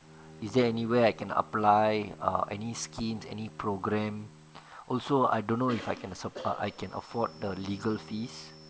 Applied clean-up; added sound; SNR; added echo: none; Bowed string instrument + Cough; 19 dB; none.